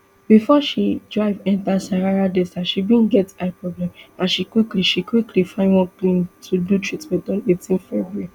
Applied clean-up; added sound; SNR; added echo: none; none; none; none.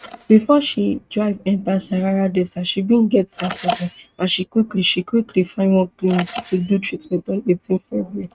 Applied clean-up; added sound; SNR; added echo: neural mask model RNNoise.